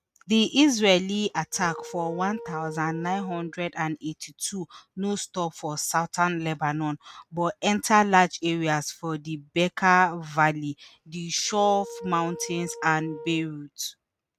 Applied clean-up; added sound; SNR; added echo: neural mask model RNNoise.